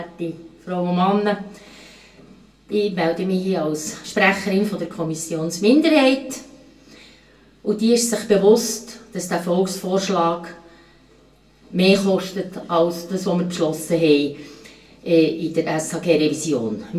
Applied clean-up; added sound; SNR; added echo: none; none; none; reverberation time 0.2 s.